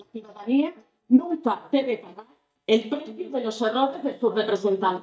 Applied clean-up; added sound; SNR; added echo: neural mask model DeepFilterNet 3.